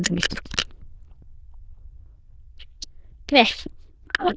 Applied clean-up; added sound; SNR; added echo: neural diffusion model UNIVERSE++.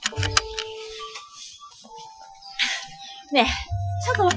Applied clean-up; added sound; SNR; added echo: classical method Wiener filter.